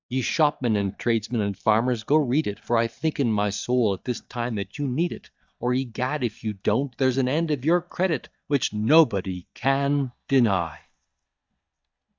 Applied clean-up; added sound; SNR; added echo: neural mask model DeepFilterNet 3.